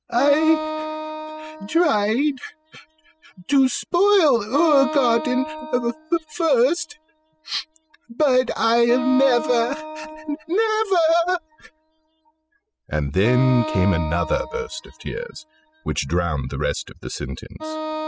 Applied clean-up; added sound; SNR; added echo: classical method spectral subtraction.